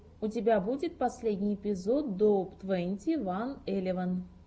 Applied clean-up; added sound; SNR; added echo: none; none; none; none.